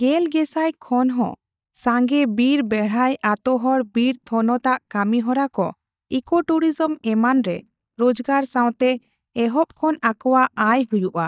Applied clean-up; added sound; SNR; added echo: neural mask model DeepFilterNet 3.